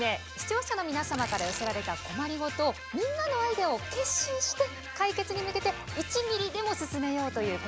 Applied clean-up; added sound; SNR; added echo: none; none; none; none.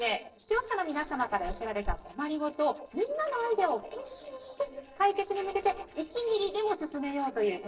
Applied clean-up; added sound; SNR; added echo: neural separator model SepFormer DNS4.